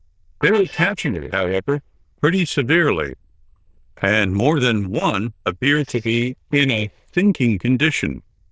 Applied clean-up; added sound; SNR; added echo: neural diffusion model UNIVERSE++.